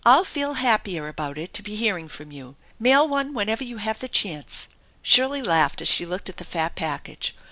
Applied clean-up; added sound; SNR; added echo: none; none; none; none.